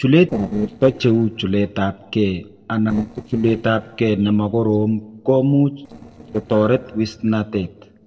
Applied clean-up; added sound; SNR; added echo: neural separator model SepFormer DNS4.